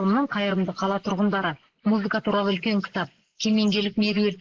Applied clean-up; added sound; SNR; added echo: neural mask model Resemble Enhance denoiser.